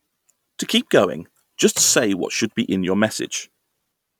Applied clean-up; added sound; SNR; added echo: none; Printer; 13 dB; none.